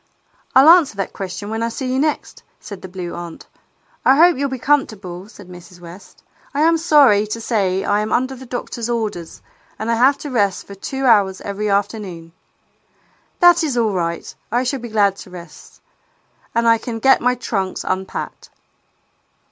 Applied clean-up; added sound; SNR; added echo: none; none; none; none.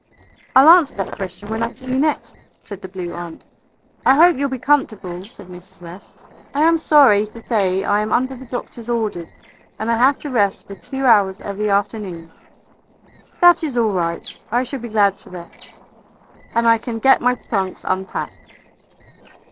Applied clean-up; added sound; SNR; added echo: neural separator model SepFormer DNS4.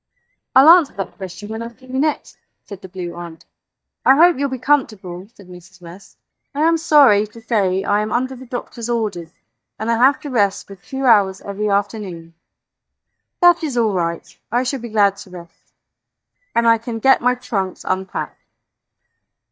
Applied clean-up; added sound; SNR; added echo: neural mask model DeepFilterNet 3.